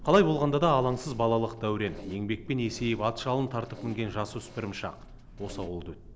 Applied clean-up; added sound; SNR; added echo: none; Thunder / Rain + Fart; 16 dB; none.